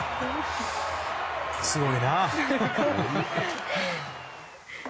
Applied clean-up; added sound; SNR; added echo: none; none; none; none.